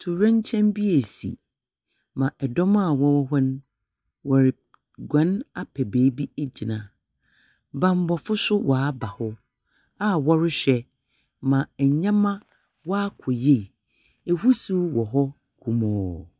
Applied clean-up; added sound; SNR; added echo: neural mask model DeepFilterNet 3.